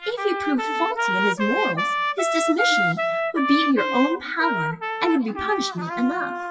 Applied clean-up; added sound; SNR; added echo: classical method WPE with log-MMSE.